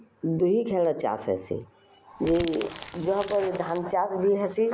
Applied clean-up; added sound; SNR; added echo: none; Crumpling, crinkling; 14 dB; none.